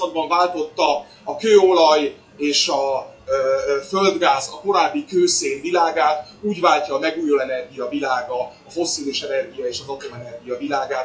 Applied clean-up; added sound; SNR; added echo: classical method WPE with log-MMSE.